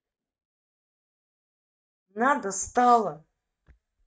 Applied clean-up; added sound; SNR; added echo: neural mask model DeepFilterNet 3.